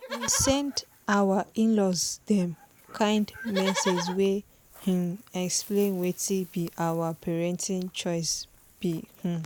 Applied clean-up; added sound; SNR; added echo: none; Livestock, farm animals, working animals; 13 dB; none.